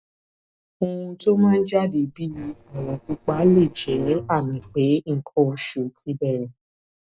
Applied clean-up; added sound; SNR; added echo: neural separator model SepFormer DNS4.